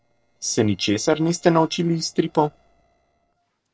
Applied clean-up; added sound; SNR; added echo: neural separator model SepFormer DNS4.